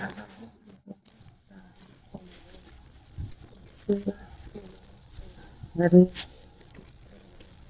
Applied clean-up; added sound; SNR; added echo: neural mask model DeepFilterNet 3.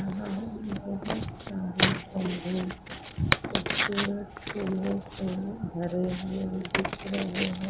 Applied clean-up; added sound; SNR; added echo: none; Tearing; 2 dB; reverberation time 2.8 s.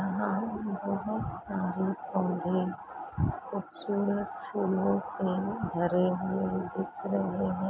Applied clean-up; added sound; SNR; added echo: none; none; none; none.